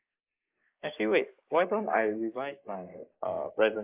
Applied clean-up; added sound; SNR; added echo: neural mask model Resemble Enhance denoiser.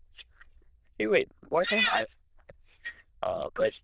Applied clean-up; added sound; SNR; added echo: neural diffusion model UNIVERSE++.